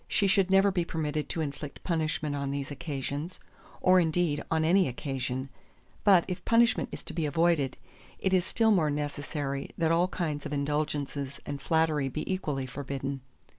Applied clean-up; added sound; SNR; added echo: none; none; none; none.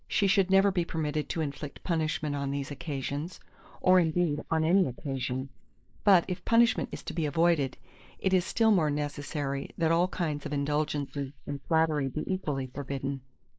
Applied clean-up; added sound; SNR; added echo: neural mask model Resemble Enhance denoiser.